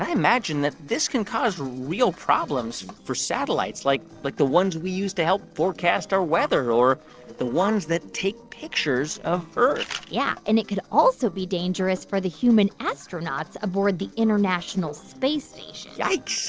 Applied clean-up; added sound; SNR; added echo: neural separator model SepFormer DNS4.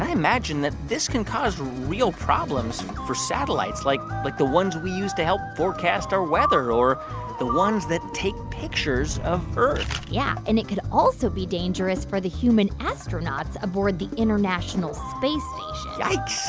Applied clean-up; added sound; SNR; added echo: none; Electric guitar / Strum; 18 dB; none.